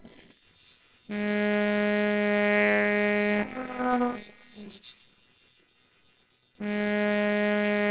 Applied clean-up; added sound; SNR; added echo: neural separator model SepFormer WHAMR!.